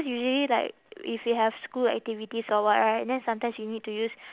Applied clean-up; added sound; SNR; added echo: none; none; none; none.